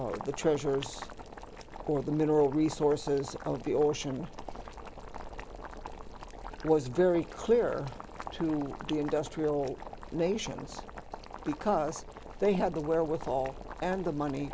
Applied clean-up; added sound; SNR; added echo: none; Boiling; 12 dB; none.